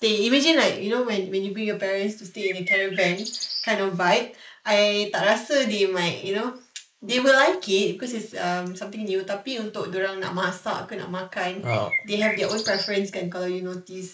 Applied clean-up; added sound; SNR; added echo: neural mask model Resemble Enhance denoiser.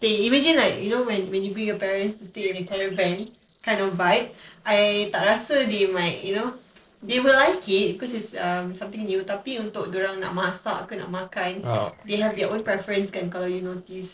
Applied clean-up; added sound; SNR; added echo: neural separator model SepFormer DNS4.